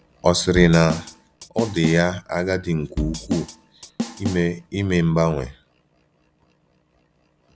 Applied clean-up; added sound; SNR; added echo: none; Drum / Drum kit; 8 dB; none.